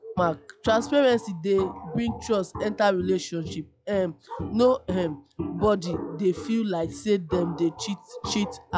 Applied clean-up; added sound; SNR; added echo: classical method log-MMSE.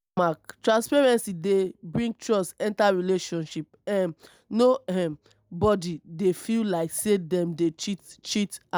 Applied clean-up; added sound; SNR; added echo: none; none; none; none.